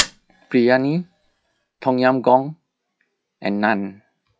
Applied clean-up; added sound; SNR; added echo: classical method log-MMSE.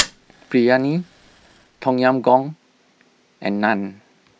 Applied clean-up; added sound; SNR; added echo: none; Fire; 13 dB; none.